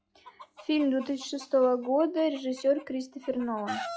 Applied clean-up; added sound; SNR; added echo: classical method log-MMSE.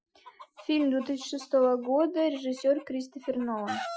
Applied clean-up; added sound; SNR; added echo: classical method Wiener filter.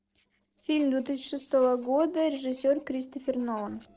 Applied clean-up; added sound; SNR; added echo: neural separator model SepFormer DNS4.